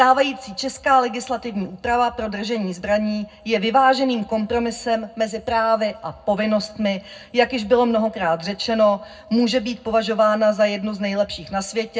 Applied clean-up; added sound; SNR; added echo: none; none; none; reverberation time 0.3 s.